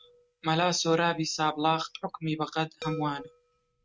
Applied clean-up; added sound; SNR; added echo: neural mask model RNNoise.